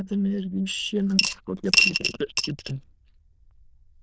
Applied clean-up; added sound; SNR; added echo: neural diffusion model UNIVERSE++.